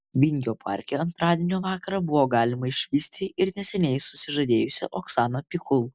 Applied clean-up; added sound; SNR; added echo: none; none; none; none.